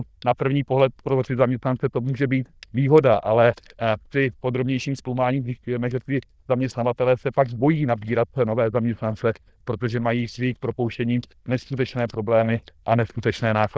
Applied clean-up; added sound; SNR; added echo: neural diffusion model UNIVERSE++.